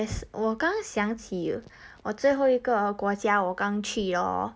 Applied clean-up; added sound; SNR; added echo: none; none; none; none.